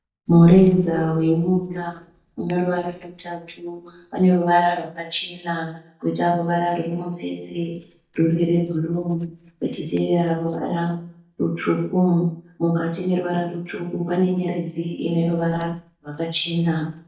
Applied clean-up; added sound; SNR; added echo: neural mask model DeepFilterNet 3.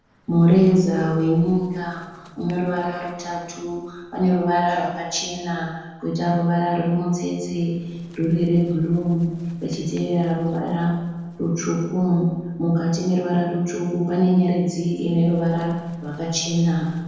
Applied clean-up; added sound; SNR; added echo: neural separator model SepFormer DNS4.